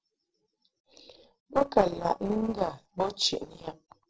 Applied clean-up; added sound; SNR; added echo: neural separator model SepFormer DNS4.